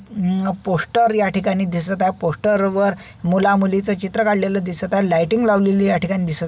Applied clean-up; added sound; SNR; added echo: none; none; none; none.